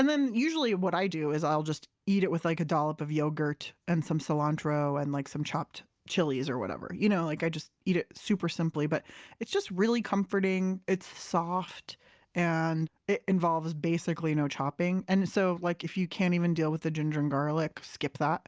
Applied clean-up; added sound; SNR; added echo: none; none; none; none.